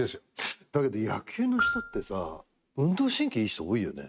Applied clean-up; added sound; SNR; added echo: neural mask model RNNoise.